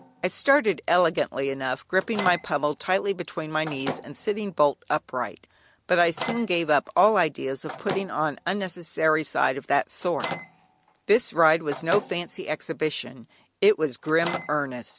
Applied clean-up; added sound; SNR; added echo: none; Microwave oven; 15 dB; none.